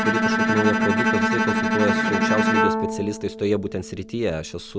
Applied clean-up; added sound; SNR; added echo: none; Bowed string instrument; -4 dB; none.